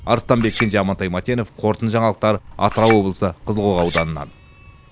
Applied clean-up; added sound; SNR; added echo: none; Chink, clink; 11 dB; none.